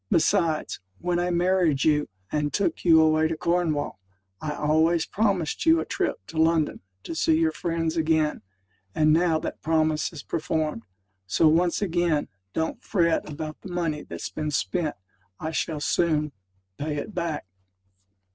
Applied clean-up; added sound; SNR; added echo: none; none; none; none.